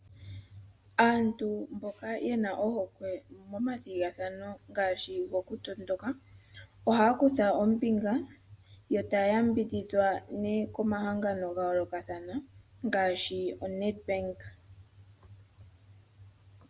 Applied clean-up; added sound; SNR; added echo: none; none; none; none.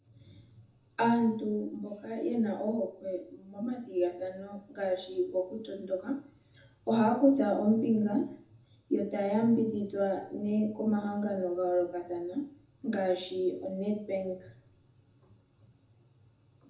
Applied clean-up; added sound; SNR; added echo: none; none; none; reverberation time 0.6 s.